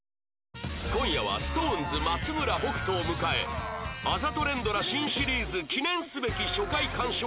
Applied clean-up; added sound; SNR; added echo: none; none; none; none.